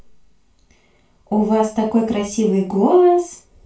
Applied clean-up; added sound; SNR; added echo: none; none; none; reverberation time 0.2 s.